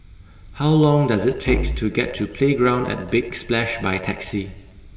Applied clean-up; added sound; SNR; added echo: none; Musical instrument; 9 dB; reverberation time 1.4 s.